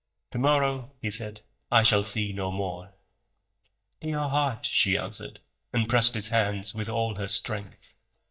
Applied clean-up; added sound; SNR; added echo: neural mask model DeepFilterNet 3.